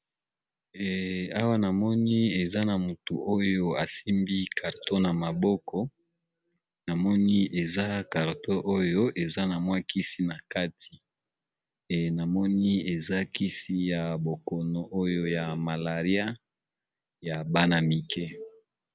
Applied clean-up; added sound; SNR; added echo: none; none; none; none.